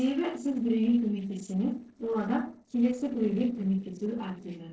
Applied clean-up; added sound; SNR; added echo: neural separator model SepFormer DNS4.